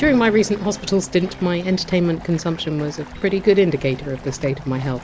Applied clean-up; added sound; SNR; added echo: none; Stream; 18 dB; none.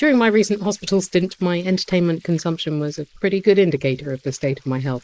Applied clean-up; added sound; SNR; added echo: neural mask model Resemble Enhance denoiser.